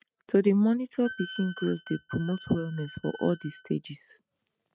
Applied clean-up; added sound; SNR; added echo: neural mask model RNNoise.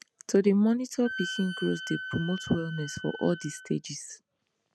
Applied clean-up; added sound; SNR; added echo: none; Wind instrument, woodwind instrument; 11 dB; none.